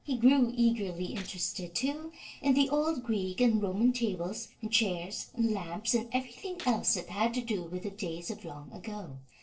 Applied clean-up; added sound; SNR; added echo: neural separator model SepFormer DNS4.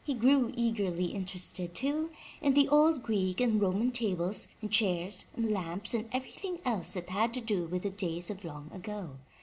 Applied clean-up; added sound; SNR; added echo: none; none; none; none.